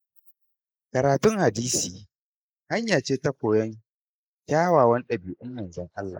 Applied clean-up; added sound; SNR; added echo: neural mask model Resemble Enhance denoiser.